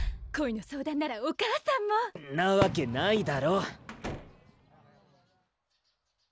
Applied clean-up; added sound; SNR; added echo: none; Bass drum + Fireworks; 10 dB; none.